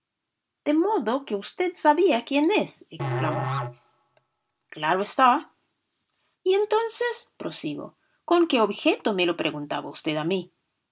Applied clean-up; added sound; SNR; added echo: none; Musical instrument; 7 dB; none.